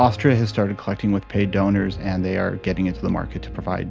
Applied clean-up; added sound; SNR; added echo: none; Piano; 13 dB; none.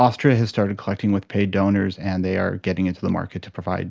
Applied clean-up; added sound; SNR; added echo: none; none; none; none.